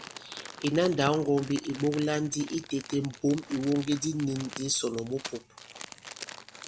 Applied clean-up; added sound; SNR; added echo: none; Crumpling, crinkling; 14 dB; none.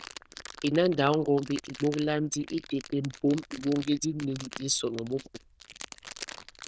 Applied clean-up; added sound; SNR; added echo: neural diffusion model UNIVERSE++.